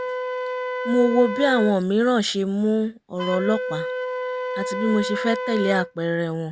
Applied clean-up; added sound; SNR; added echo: none; Wind instrument, woodwind instrument; 6 dB; none.